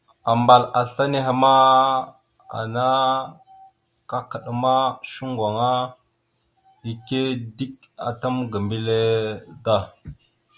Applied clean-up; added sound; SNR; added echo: none; none; none; none.